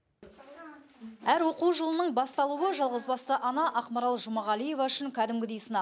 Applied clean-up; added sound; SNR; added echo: none; none; none; none.